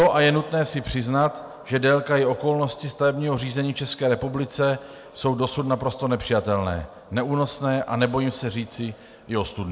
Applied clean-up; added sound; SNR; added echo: none; none; none; none.